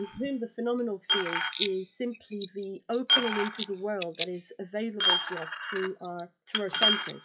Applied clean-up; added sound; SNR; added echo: classical method log-MMSE.